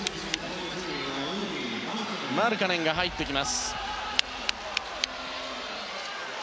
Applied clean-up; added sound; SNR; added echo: none; Clapping; 20 dB; none.